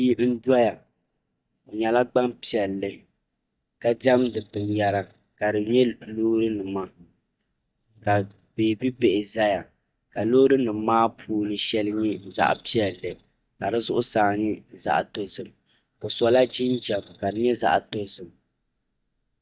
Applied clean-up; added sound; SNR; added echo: neural mask model DeepFilterNet 3.